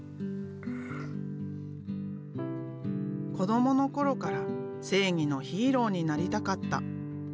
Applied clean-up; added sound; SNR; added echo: none; none; none; none.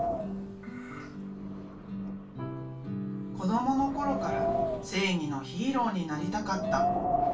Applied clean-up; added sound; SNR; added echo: none; Wind; 2 dB; reverberation time 0.2 s.